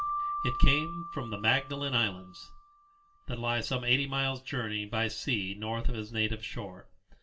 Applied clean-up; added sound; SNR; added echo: none; Keyboard (musical); 11 dB; reverberation time 0.2 s.